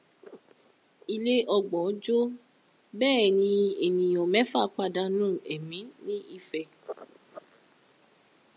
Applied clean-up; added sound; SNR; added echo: none; none; none; none.